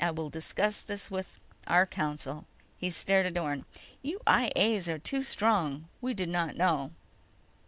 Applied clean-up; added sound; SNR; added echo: none; none; none; none.